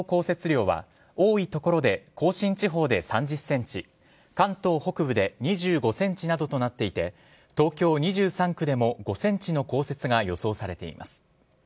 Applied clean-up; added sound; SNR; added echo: none; none; none; none.